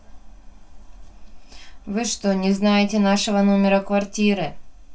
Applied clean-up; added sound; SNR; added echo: none; none; none; reverberation time 0.2 s.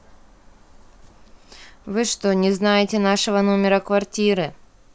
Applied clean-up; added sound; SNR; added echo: none; none; none; none.